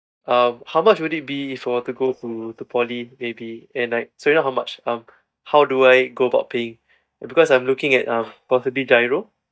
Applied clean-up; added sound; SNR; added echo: neural mask model DeepFilterNet 3.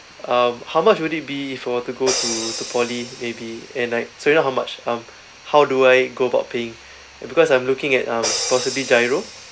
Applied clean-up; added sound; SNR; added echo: none; Crash cymbal; 12 dB; none.